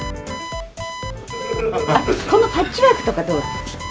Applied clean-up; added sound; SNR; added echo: none; Alarm; 12 dB; none.